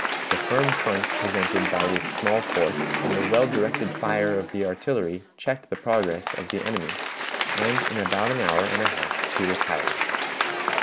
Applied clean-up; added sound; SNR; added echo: none; Applause / Crowd; 0 dB; none.